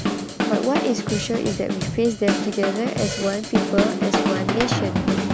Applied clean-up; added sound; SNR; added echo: none; Drum / Drum kit; -1 dB; none.